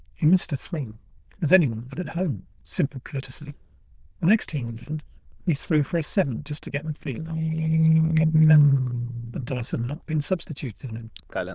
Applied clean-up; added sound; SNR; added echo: neural diffusion model UNIVERSE++.